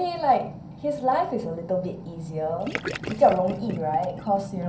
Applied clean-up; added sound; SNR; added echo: none; Gurgling / Liquid; 10 dB; reverberation time 0.6 s.